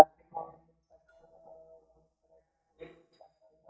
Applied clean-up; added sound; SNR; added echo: neural mask model DeepFilterNet 3.